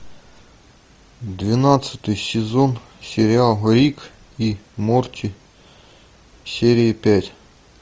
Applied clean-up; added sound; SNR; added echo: none; none; none; none.